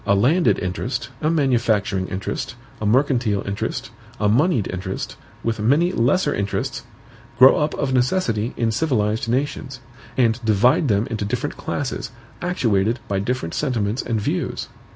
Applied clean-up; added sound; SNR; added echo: none; none; none; none.